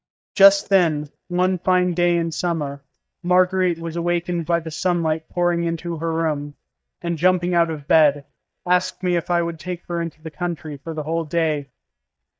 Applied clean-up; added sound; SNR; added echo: neural mask model DeepFilterNet 3.